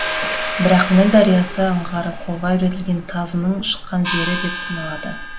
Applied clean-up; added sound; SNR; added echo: none; Domestic sounds, home sounds + Gong; 7 dB; none.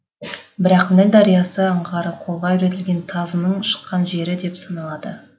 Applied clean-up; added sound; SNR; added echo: none; none; none; none.